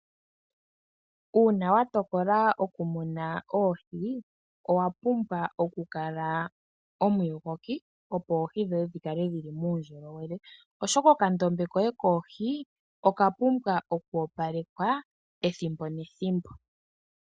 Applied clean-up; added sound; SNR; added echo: none; none; none; none.